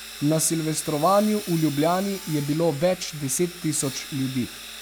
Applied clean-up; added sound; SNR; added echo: none; Sawing; 14 dB; none.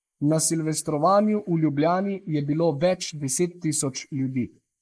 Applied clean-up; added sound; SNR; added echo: neural mask model Resemble Enhance denoiser.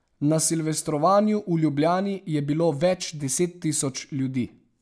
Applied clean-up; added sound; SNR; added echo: none; none; none; none.